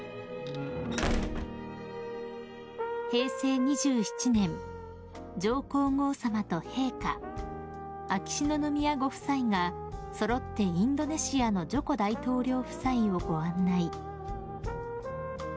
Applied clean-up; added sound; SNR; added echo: none; Slam; 4 dB; none.